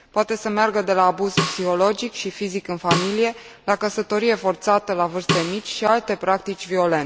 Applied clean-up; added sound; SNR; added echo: none; Snare drum; 7 dB; none.